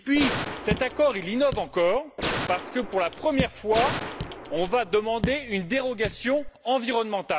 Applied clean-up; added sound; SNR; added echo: none; Raindrop / Drip + Gunshot, gunfire; 6 dB; none.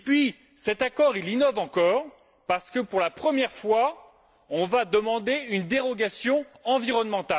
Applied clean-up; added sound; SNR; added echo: none; none; none; none.